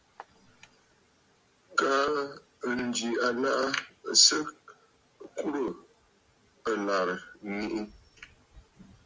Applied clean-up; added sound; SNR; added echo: none; none; none; none.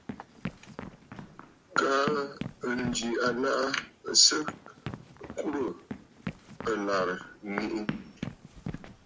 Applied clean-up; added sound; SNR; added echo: none; Run; 10 dB; none.